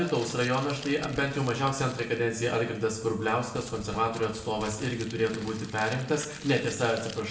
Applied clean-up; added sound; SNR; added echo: none; Crumpling, crinkling; 17 dB; reverberation time 0.9 s.